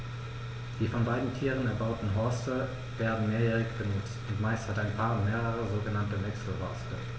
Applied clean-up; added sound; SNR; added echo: none; none; none; none.